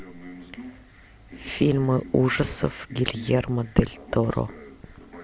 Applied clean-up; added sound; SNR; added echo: none; none; none; none.